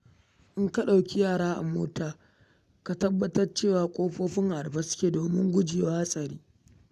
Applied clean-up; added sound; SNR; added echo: none; none; none; none.